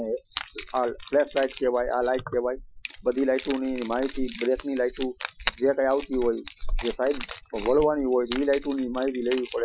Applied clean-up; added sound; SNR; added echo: classical method Wiener filter.